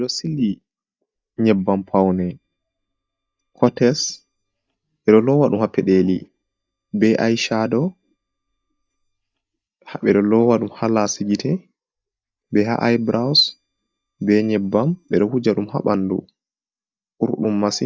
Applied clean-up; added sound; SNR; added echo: neural mask model DeepFilterNet 3.